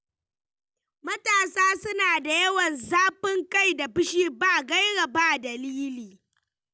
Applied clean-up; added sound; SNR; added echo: none; none; none; none.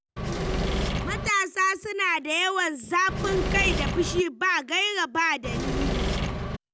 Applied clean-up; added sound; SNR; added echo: none; Engine / Mechanisms; 0 dB; none.